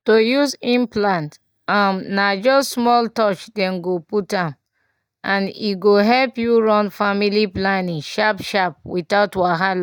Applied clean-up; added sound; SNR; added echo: neural mask model DeepFilterNet 3.